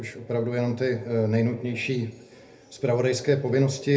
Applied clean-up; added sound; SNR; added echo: none; none; none; reverberation time 0.3 s.